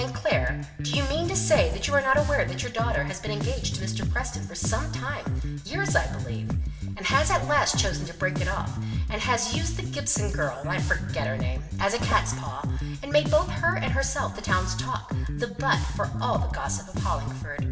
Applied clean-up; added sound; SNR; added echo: none; Bass guitar; 1 dB; reverberation time 1.0 s.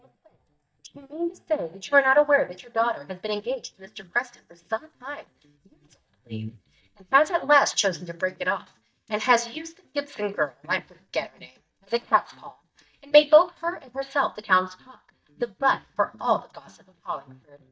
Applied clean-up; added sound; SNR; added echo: neural mask model DeepFilterNet 3.